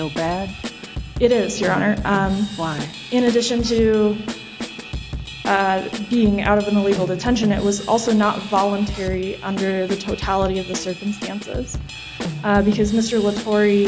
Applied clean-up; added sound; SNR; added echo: none; Drum / Drum kit; 10 dB; none.